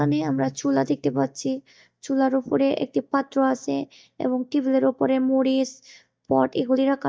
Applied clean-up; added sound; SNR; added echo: neural mask model DeepFilterNet 3.